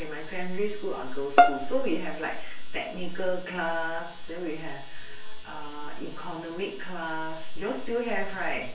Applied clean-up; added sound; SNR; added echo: none; Bowed string instrument; -1 dB; reverberation time 0.3 s.